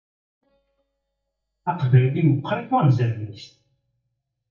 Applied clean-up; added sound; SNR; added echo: neural mask model DeepFilterNet 3.